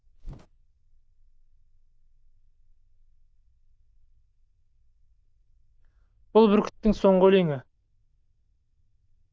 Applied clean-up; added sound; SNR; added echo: neural diffusion model UNIVERSE++.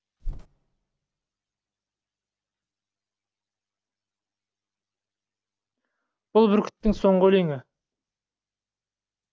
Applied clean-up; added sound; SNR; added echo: none; Bird; 13 dB; none.